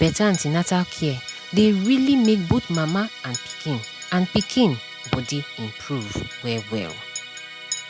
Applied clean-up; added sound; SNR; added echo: none; Chink, clink + Musical instrument; 13 dB; none.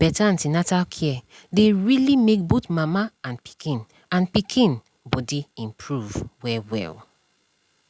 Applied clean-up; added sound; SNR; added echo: none; none; none; none.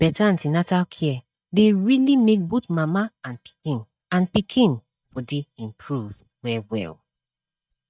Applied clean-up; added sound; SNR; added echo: neural mask model DeepFilterNet 3.